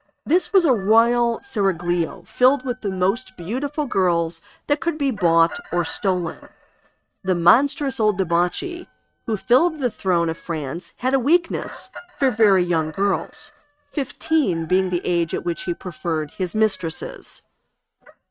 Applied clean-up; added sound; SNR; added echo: neural mask model RNNoise.